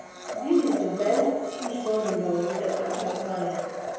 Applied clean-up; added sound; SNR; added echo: none; Domestic sounds, home sounds; 7 dB; reverberation time 1.2 s.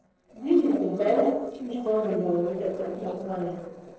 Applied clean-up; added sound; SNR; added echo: neural separator model SepFormer DNS4.